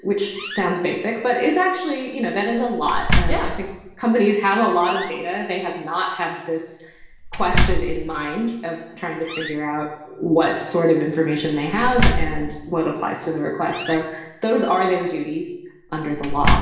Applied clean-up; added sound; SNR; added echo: none; Slam; 3 dB; reverberation time 0.9 s.